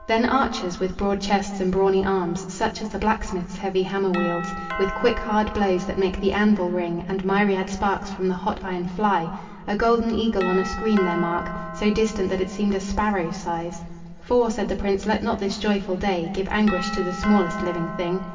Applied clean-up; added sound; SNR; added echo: none; Doorbell; 14 dB; reverberation time 2.0 s.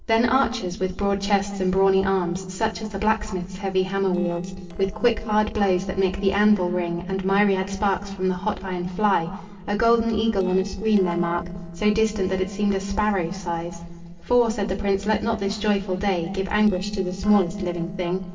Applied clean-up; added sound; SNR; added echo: neural separator model SepFormer DNS4.